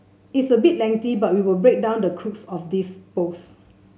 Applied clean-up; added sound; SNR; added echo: none; none; none; none.